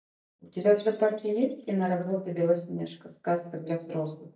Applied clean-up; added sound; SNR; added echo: neural mask model DeepFilterNet 3.